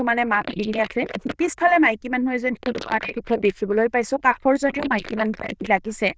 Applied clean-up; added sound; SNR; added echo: neural diffusion model UNIVERSE++.